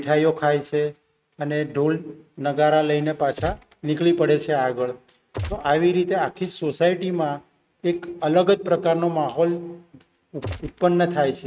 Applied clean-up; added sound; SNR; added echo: neural mask model RNNoise.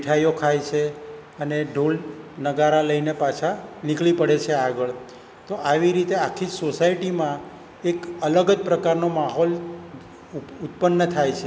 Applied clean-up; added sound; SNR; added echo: none; none; none; none.